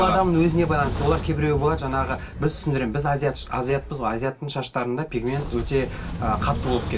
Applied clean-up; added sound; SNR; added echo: none; Sliding door / Train; 8 dB; reverberation time 0.2 s.